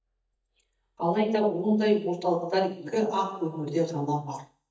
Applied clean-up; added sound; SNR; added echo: neural mask model DeepFilterNet 3.